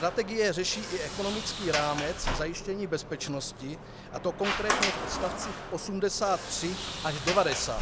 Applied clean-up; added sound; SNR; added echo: none; Sliding door; 4 dB; none.